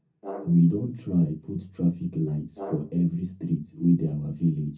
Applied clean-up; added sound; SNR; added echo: none; Brass instrument; 16 dB; reverberation time 0.3 s.